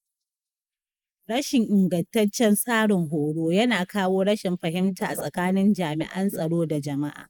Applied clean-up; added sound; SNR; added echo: neural mask model Resemble Enhance denoiser.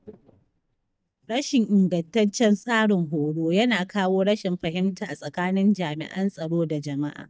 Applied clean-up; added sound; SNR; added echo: neural mask model DeepFilterNet 3.